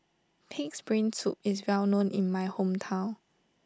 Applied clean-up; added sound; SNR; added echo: none; none; none; none.